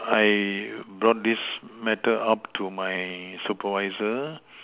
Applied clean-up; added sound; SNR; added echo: none; none; none; none.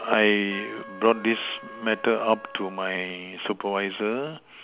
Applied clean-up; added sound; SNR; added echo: none; Trumpet; 17 dB; none.